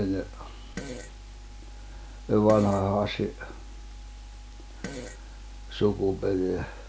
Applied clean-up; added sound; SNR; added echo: none; Fart; 16 dB; none.